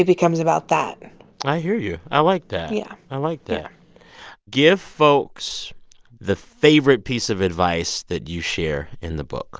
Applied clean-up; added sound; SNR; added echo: none; none; none; none.